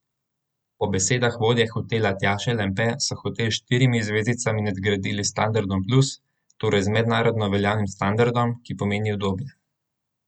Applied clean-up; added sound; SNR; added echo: none; none; none; none.